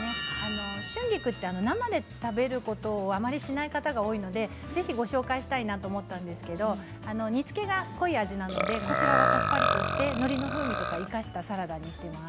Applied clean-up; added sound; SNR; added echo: none; Burping, eructation; -3 dB; none.